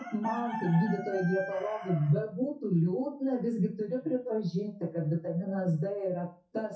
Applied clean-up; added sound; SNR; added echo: classical method WPE with log-MMSE.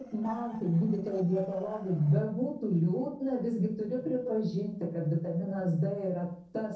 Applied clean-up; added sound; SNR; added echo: neural separator model SepFormer DNS4.